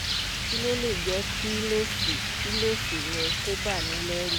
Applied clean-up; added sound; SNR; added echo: none; Rain; -3 dB; none.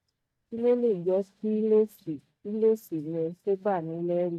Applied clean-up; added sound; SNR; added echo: neural mask model DeepFilterNet 3.